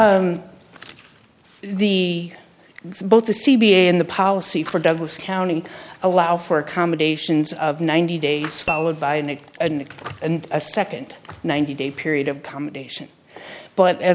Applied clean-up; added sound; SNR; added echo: none; Tap / Glass; 13 dB; none.